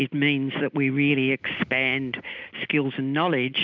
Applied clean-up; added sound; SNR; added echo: none; none; none; none.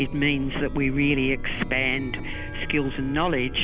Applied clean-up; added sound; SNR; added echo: none; Chime; 6 dB; none.